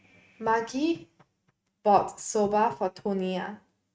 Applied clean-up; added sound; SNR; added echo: neural mask model RNNoise.